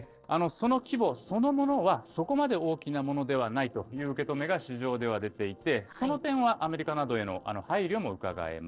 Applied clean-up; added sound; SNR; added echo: neural separator model SepFormer DNS4.